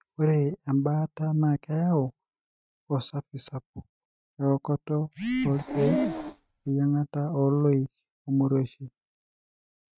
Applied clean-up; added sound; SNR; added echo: neural mask model RNNoise.